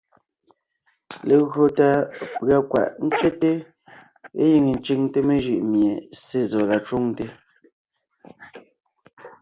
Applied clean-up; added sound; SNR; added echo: none; none; none; none.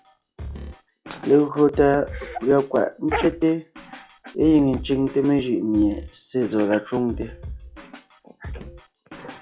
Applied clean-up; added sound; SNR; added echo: classical method log-MMSE.